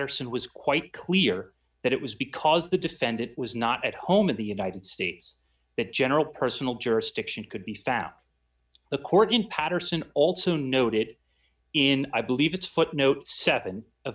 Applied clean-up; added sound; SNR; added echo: none; none; none; none.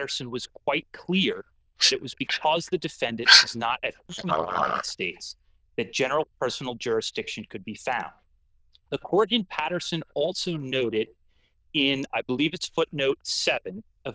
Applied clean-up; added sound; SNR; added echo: neural diffusion model UNIVERSE++.